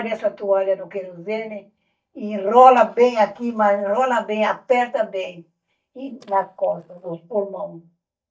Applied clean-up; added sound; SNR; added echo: neural mask model DeepFilterNet 3.